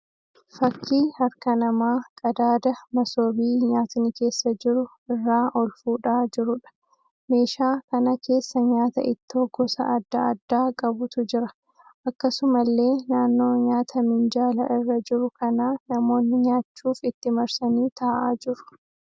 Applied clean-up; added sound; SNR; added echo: none; none; none; none.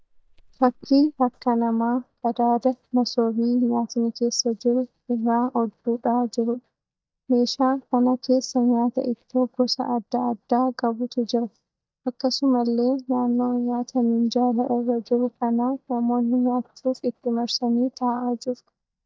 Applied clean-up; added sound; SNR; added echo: neural mask model DeepFilterNet 3.